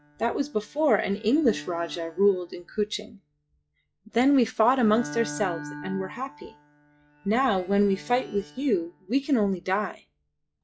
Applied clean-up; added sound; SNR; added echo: classical method log-MMSE.